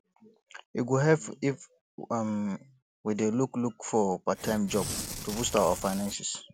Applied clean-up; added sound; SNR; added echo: none; Tearing; 8 dB; none.